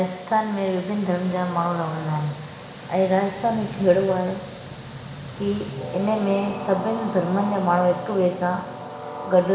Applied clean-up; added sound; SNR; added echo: none; Train; 12 dB; reverberation time 2.0 s.